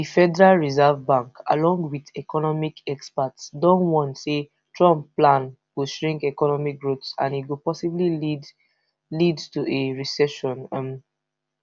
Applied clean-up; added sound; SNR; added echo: none; none; none; none.